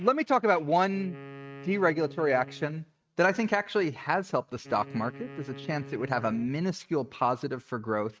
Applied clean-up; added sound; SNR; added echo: neural mask model RNNoise.